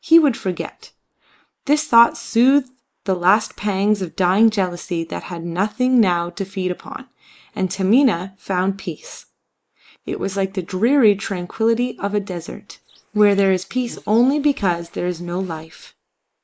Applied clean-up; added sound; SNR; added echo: neural mask model Resemble Enhance denoiser.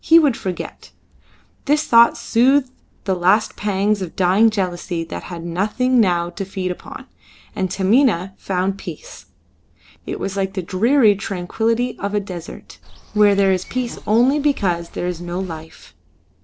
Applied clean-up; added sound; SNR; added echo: neural separator model SepFormer DNS4.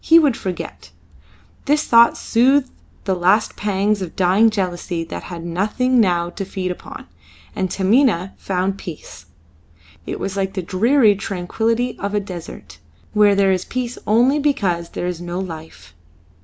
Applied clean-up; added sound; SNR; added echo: none; none; none; none.